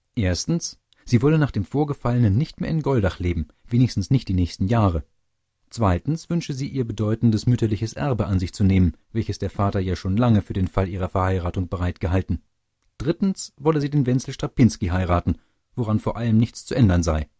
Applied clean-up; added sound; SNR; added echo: none; none; none; none.